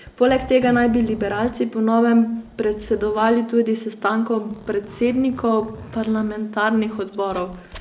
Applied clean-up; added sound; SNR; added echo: none; Zipper (clothing); 20 dB; none.